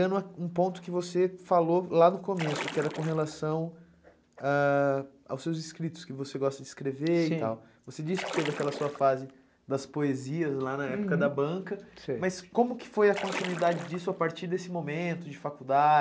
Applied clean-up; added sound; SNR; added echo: none; Splash, splatter; 10 dB; none.